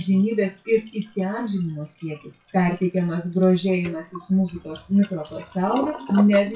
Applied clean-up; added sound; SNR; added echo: classical method WPE with log-MMSE.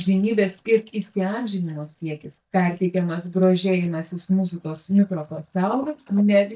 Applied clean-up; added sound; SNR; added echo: neural mask model DeepFilterNet 3.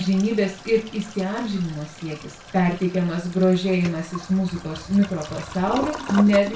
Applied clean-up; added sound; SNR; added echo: none; Toilet flush; 14 dB; reverberation time 0.3 s.